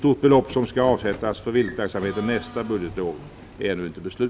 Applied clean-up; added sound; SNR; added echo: none; Sliding door / Train + Domestic sounds, home sounds; 17 dB; none.